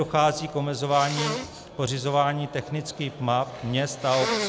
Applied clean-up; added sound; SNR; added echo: none; Sneeze; 10 dB; none.